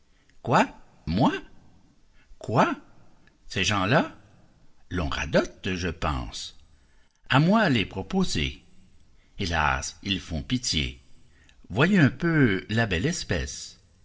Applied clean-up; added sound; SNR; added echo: none; none; none; reverberation time 0.4 s.